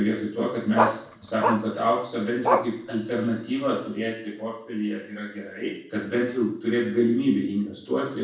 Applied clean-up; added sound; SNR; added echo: none; Bark; 1 dB; reverberation time 0.6 s.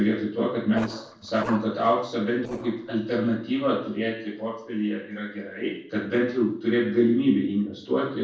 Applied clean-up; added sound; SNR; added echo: neural separator model SepFormer DNS4.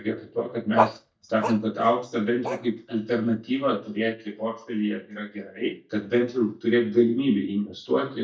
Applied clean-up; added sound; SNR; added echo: neural mask model DeepFilterNet 3.